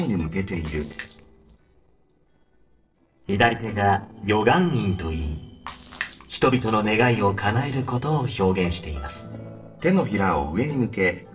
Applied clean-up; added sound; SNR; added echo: neural separator model SepFormer DNS4.